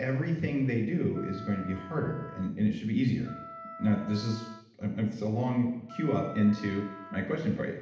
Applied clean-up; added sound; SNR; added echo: none; Wind instrument, woodwind instrument; 16 dB; reverberation time 0.8 s.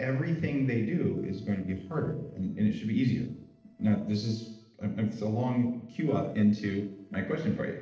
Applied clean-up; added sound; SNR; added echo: neural separator model SepFormer DNS4.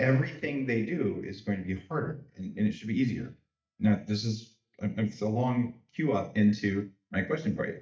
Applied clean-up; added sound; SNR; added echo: neural mask model DeepFilterNet 3.